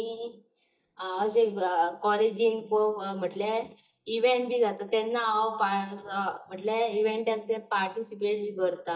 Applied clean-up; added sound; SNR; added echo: neural mask model DeepFilterNet 3.